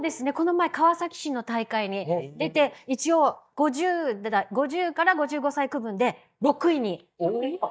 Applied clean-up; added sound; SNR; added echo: neural mask model DeepFilterNet 3.